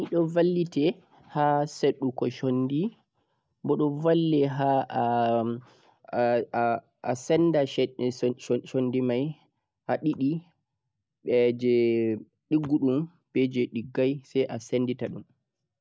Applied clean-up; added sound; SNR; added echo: none; none; none; none.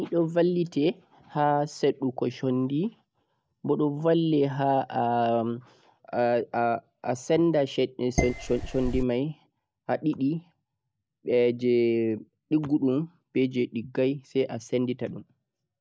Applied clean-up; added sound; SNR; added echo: none; Dishes, pots, and pans; 3 dB; none.